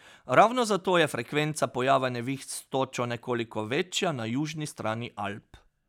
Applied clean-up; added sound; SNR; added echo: none; none; none; none.